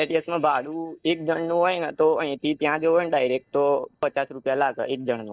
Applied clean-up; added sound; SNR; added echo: neural mask model DeepFilterNet 3.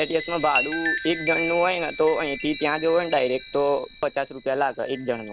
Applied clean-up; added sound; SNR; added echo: none; Chime; 8 dB; none.